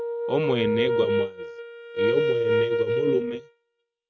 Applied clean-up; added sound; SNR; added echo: neural mask model RNNoise.